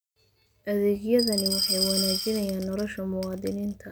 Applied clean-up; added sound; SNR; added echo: none; Glass; 3 dB; none.